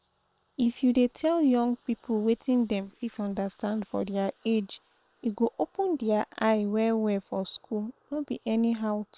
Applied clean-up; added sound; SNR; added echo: neural separator model SepFormer WHAM!.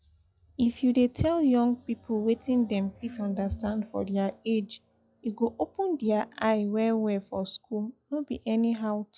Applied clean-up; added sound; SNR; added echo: classical method log-MMSE.